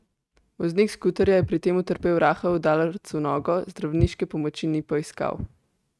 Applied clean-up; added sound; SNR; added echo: neural mask model RNNoise.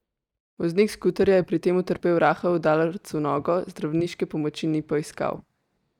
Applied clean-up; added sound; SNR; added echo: neural mask model DeepFilterNet 3.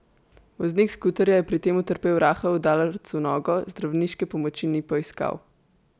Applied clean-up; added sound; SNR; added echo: none; none; none; none.